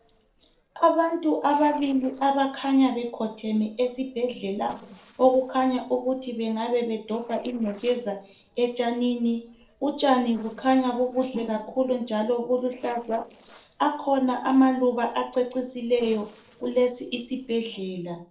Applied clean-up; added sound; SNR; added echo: neural separator model SepFormer DNS4.